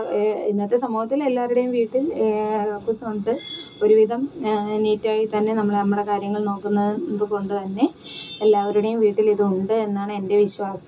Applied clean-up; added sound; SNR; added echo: none; none; none; reverberation time 0.2 s.